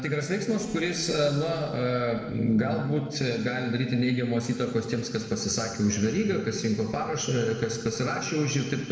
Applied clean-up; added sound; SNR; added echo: neural separator model SepFormer DNS4.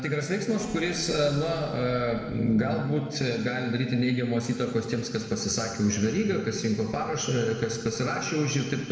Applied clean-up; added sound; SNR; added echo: none; Keyboard (musical); 17 dB; reverberation time 1.6 s.